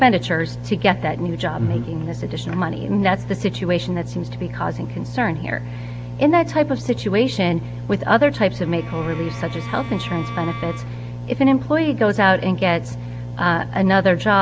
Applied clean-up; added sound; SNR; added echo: none; Bowed string instrument; 17 dB; none.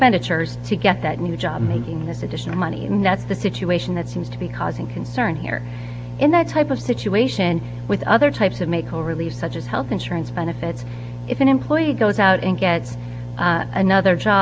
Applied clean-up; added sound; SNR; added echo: none; none; none; none.